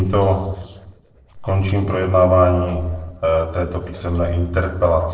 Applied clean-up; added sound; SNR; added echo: neural separator model SepFormer DNS4.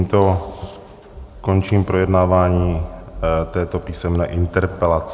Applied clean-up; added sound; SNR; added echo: none; none; none; none.